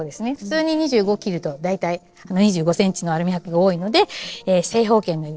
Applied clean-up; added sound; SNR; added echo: neural separator model SepFormer DNS4.